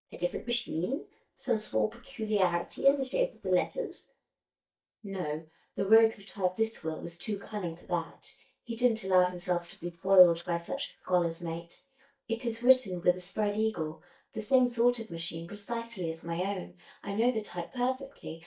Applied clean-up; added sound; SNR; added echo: neural mask model DeepFilterNet 3.